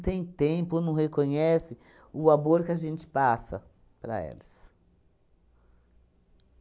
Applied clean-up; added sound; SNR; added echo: none; none; none; none.